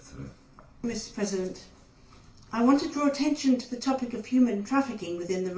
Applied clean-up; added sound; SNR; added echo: none; none; none; reverberation time 0.3 s.